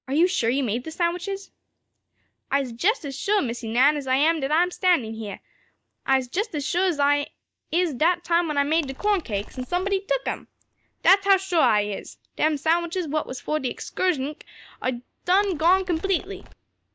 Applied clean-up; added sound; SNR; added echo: neural mask model DeepFilterNet 3.